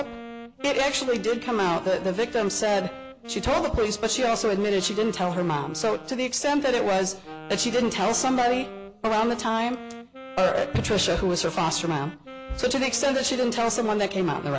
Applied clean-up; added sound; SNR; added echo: none; Wind instrument, woodwind instrument; 16 dB; none.